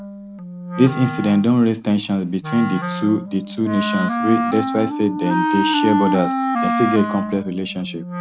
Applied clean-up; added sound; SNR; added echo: none; Wind instrument, woodwind instrument; 3 dB; none.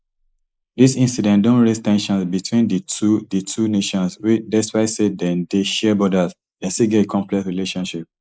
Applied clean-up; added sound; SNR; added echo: neural mask model Resemble Enhance denoiser.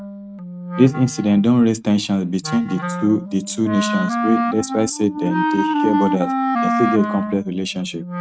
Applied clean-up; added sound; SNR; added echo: neural mask model RNNoise.